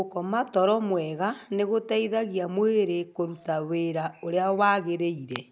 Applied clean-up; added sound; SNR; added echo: none; Glass; 19 dB; none.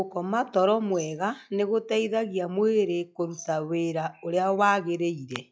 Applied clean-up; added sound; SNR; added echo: classical method log-MMSE.